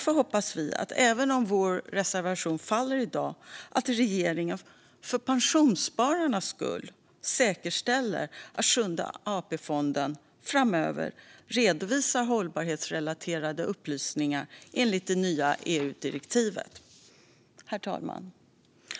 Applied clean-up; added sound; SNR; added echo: none; none; none; none.